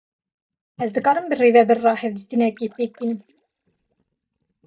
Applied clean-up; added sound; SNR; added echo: neural mask model DeepFilterNet 3.